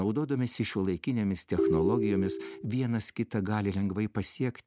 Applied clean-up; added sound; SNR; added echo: none; Ringtone; 1 dB; none.